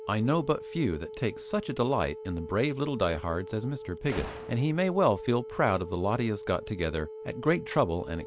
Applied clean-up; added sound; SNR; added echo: none; Wind instrument, woodwind instrument + Gunshot, gunfire; 13 dB; none.